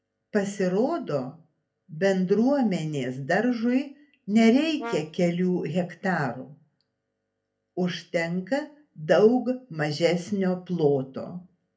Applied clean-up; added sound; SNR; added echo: none; Brass instrument; 17 dB; reverberation time 0.3 s.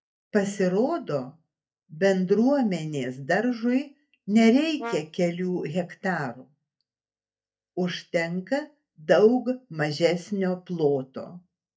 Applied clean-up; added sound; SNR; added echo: neural mask model DeepFilterNet 3.